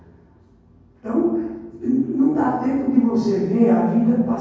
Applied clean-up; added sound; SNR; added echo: none; none; none; reverberation time 1.3 s.